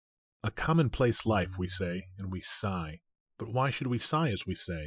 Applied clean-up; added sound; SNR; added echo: classical method Wiener filter.